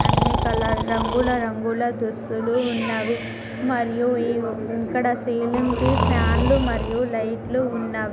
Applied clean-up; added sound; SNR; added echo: none; Breathing; 3 dB; none.